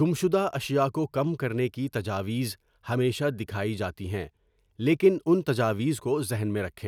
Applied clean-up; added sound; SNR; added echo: none; none; none; none.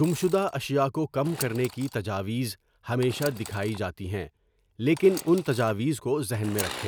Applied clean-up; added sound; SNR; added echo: none; Sawing / Engine; 16 dB; none.